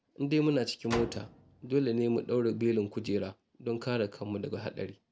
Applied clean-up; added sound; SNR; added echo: none; Slam; 13 dB; none.